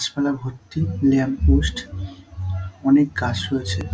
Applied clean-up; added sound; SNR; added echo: none; none; none; none.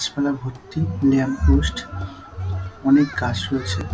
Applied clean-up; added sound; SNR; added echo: none; Human group actions; 19 dB; none.